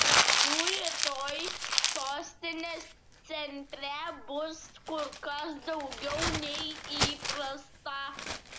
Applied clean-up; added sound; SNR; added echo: none; Crumpling, crinkling; -5 dB; none.